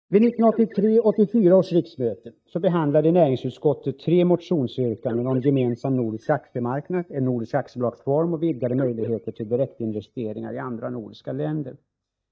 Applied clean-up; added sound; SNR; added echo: neural mask model DeepFilterNet 3.